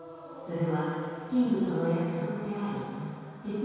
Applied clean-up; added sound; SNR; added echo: none; none; none; reverberation time 2.2 s.